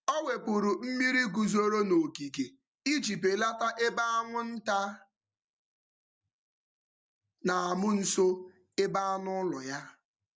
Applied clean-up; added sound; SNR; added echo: none; none; none; none.